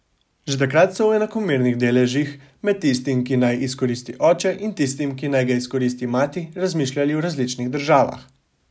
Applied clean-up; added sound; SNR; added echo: none; none; none; none.